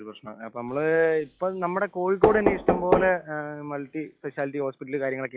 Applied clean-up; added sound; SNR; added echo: classical method log-MMSE.